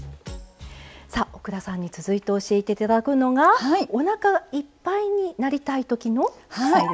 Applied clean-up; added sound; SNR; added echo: none; none; none; none.